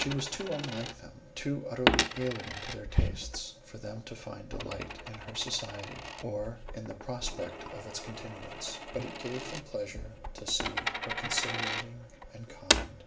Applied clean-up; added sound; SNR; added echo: none; Coin (dropping); -1 dB; reverberation time 0.4 s.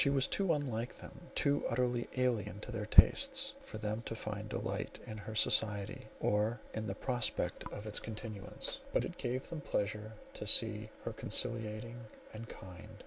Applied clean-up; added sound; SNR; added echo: none; none; none; none.